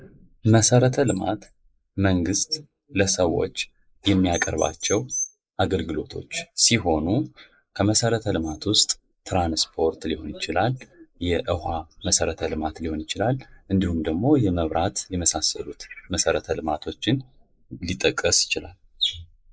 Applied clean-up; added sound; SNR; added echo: neural mask model Resemble Enhance denoiser.